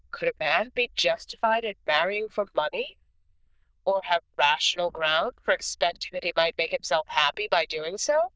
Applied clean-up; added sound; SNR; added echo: neural diffusion model UNIVERSE++.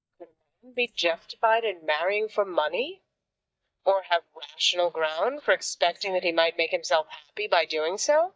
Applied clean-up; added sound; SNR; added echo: neural mask model DeepFilterNet 3.